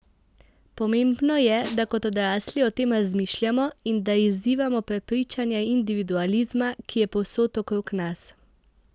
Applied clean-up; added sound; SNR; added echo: none; Snare drum; 17 dB; none.